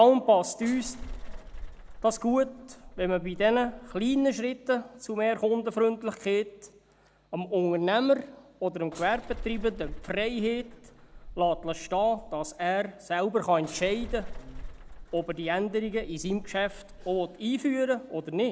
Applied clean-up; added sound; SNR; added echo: none; Bus / Engine; 13 dB; none.